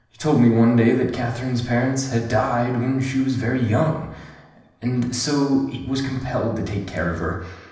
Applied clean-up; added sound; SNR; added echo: none; none; none; reverberation time 0.9 s.